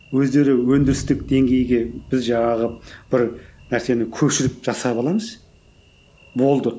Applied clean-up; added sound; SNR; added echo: none; Thunder; 18 dB; none.